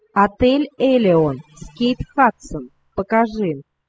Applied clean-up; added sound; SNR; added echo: classical method spectral subtraction.